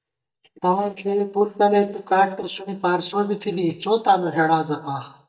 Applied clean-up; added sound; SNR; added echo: neural mask model DeepFilterNet 3.